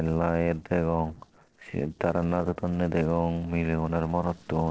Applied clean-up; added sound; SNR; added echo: neural separator model SepFormer DNS4.